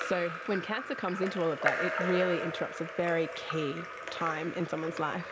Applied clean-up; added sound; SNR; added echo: none; Drip / Trickle, dribble / Splash, splatter; 4 dB; none.